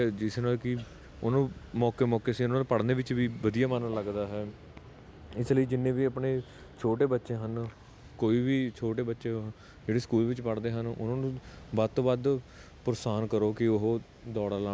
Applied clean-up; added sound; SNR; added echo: none; none; none; none.